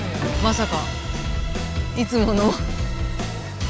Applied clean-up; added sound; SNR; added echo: none; Bowed string instrument; 15 dB; none.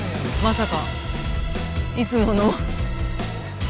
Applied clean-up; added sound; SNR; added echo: none; none; none; none.